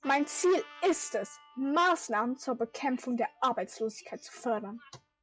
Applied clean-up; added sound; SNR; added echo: classical method log-MMSE.